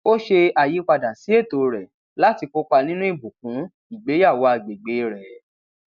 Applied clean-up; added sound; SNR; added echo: none; none; none; none.